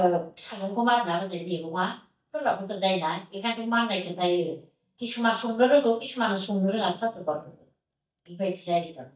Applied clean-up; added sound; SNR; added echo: neural mask model DeepFilterNet 3.